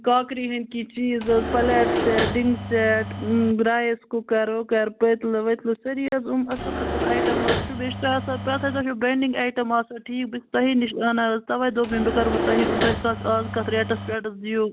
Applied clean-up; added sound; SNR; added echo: none; Engine / Mechanisms; 3 dB; none.